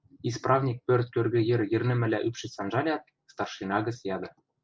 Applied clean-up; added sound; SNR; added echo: none; none; none; none.